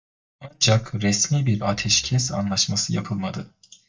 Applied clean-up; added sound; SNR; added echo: neural mask model DeepFilterNet 3.